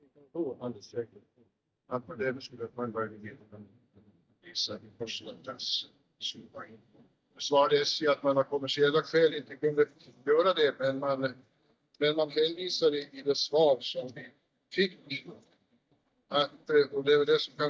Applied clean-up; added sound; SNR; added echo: neural mask model DeepFilterNet 3.